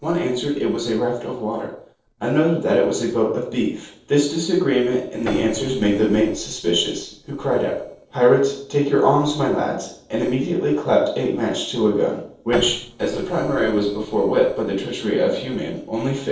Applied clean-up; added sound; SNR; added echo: neural separator model SepFormer DNS4.